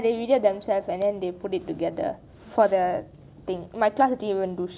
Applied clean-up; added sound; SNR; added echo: none; none; none; none.